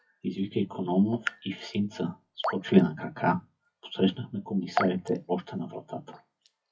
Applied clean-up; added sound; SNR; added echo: classical method WPE with log-MMSE.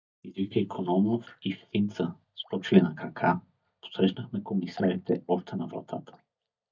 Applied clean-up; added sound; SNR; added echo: neural mask model DeepFilterNet 3.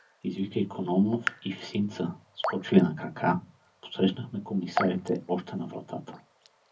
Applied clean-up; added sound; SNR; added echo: none; Raindrop / Drip; 11 dB; reverberation time 0.3 s.